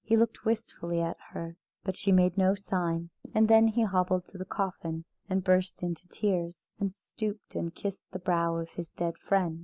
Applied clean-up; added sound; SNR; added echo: neural mask model Resemble Enhance denoiser.